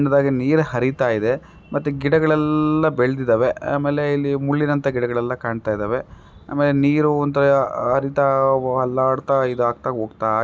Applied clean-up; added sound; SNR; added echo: none; none; none; none.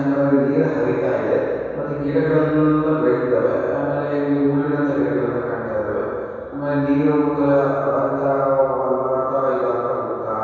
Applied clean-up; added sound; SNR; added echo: none; none; none; reverberation time 2.2 s.